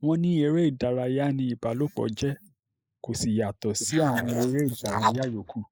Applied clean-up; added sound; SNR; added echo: neural mask model Resemble Enhance denoiser.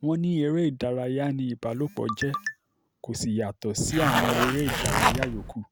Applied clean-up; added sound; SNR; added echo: none; Zipper (clothing); -2 dB; none.